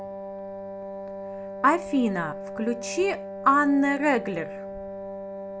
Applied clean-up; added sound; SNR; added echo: none; Wind instrument, woodwind instrument; 9 dB; none.